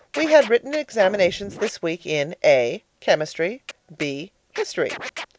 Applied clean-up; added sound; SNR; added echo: none; Scratching (performance technique); 16 dB; none.